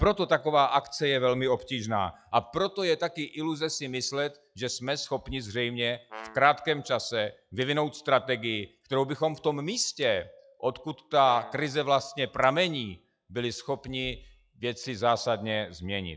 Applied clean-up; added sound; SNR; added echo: classical method log-MMSE.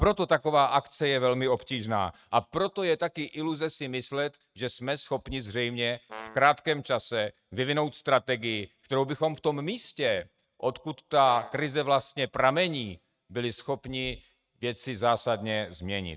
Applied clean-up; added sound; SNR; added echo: neural mask model RNNoise.